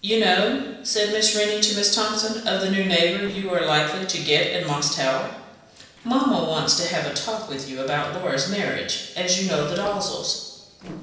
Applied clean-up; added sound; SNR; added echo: neural separator model SepFormer DNS4.